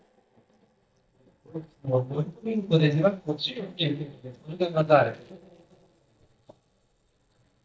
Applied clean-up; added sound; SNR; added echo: neural mask model DeepFilterNet 3.